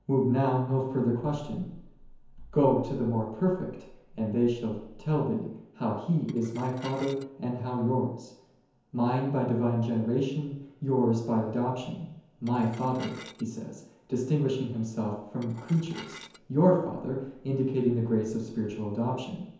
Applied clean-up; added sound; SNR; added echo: none; Dishes, pots, and pans / Glass; 19 dB; reverberation time 0.9 s.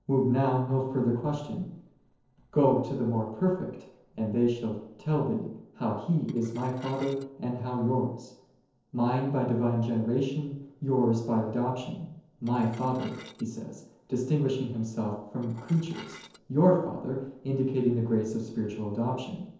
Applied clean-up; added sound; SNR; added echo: neural separator model SepFormer DNS4.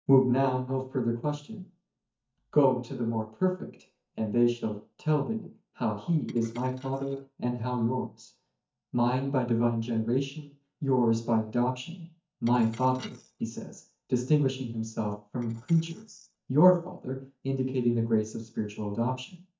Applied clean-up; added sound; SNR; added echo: neural mask model DeepFilterNet 3.